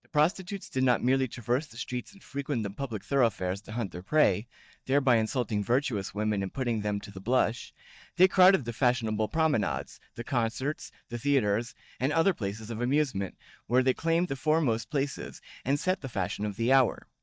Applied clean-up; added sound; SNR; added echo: neural mask model DeepFilterNet 3.